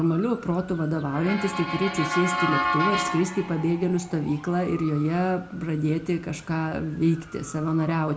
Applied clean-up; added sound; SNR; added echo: none; Motor vehicle (road) / Siren; 7 dB; reverberation time 0.3 s.